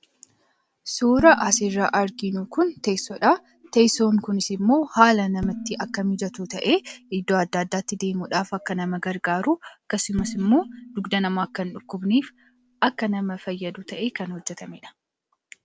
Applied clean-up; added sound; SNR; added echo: none; Dishes, pots, and pans; 16 dB; none.